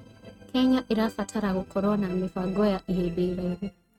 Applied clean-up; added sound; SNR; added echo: neural mask model RNNoise.